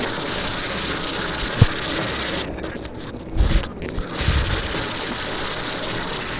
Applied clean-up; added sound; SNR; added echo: neural separator model SepFormer DNS4.